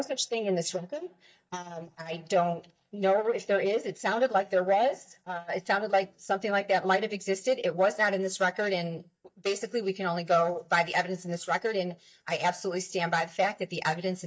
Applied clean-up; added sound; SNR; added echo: neural mask model DeepFilterNet 3.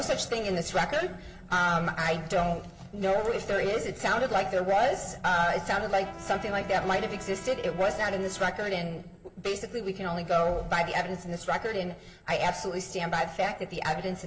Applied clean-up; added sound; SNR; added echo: none; Trumpet; 18 dB; reverberation time 0.5 s.